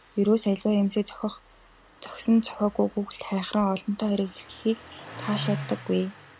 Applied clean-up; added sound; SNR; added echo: none; Engine starting; 15 dB; none.